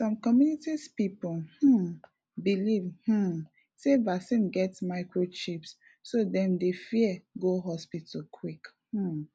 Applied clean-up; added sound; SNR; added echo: none; none; none; none.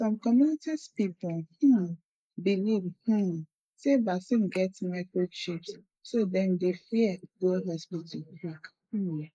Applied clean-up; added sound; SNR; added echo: neural mask model Resemble Enhance denoiser.